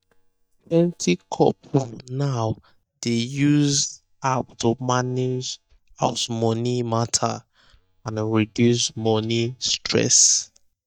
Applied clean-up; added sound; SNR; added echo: neural mask model DeepFilterNet 3.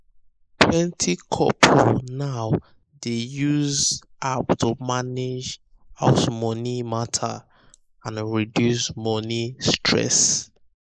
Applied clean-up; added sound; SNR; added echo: neural mask model Resemble Enhance denoiser.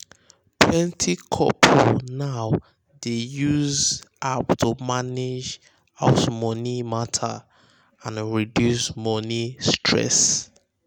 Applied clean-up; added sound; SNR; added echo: none; none; none; none.